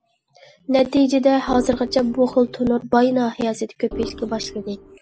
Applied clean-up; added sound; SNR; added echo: none; Organ; 13 dB; none.